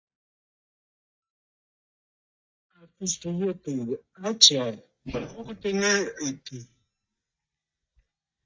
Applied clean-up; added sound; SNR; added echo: neural mask model DeepFilterNet 3.